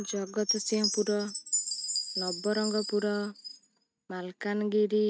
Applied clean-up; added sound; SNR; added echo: neural mask model RNNoise.